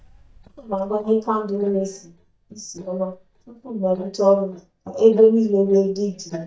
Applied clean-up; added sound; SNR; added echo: neural mask model DeepFilterNet 3.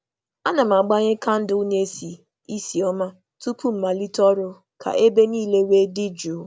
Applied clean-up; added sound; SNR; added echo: none; none; none; none.